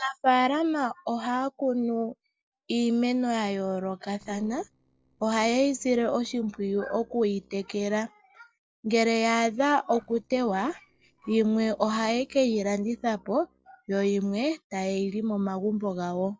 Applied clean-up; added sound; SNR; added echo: neural separator model SepFormer DNS4.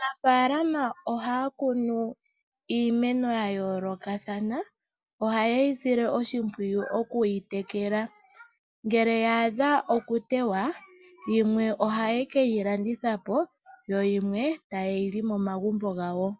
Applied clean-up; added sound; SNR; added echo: none; none; none; none.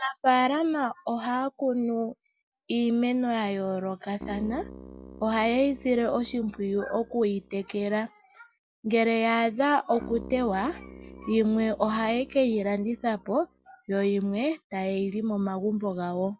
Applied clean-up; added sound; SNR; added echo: none; Keyboard (musical); 17 dB; none.